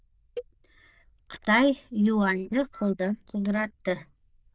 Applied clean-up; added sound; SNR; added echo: neural diffusion model UNIVERSE++.